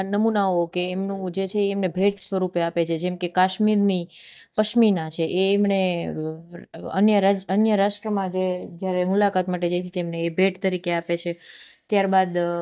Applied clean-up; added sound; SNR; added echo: neural mask model DeepFilterNet 3.